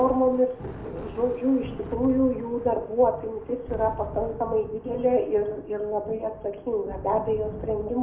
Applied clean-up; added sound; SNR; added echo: none; Thunder; 13 dB; reverberation time 0.4 s.